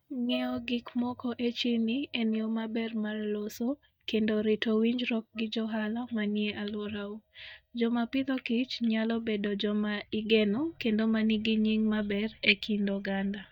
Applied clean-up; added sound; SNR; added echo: neural mask model DeepFilterNet 3.